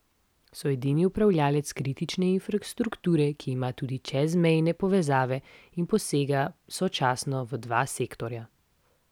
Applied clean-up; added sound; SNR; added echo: none; none; none; none.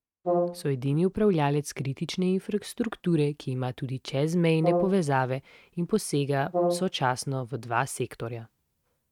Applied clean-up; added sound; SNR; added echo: neural mask model RNNoise.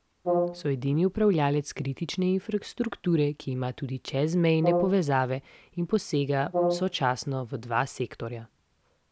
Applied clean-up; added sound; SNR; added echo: none; Brass instrument; 5 dB; none.